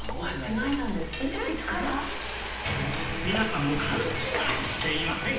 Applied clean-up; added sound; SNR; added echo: none; Frying (food); 3 dB; reverberation time 0.9 s.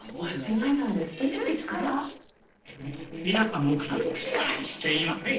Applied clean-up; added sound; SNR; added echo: neural separator model SepFormer DNS4.